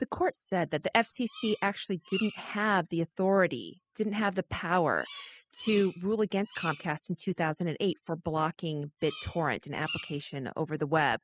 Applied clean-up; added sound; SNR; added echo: classical method spectral subtraction.